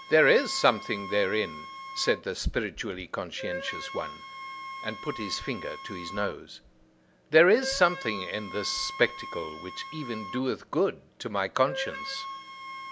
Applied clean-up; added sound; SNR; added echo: none; Wind instrument, woodwind instrument; 11 dB; none.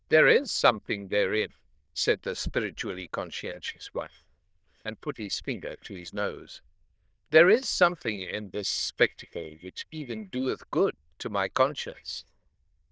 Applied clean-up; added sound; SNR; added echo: neural diffusion model UNIVERSE++.